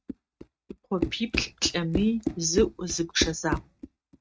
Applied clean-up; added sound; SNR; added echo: neural mask model RNNoise.